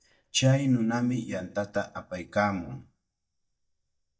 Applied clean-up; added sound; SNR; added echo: neural mask model DeepFilterNet 3.